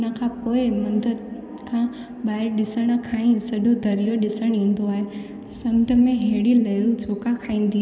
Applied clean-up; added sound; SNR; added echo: none; none; none; none.